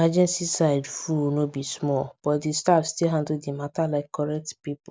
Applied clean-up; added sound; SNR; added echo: none; none; none; none.